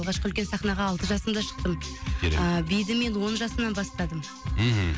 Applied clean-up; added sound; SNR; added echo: none; Organ; 17 dB; none.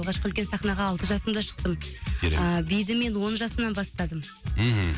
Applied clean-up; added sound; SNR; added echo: none; none; none; none.